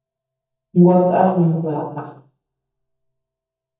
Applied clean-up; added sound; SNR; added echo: neural mask model DeepFilterNet 3.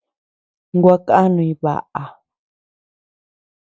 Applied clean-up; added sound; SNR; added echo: none; none; none; none.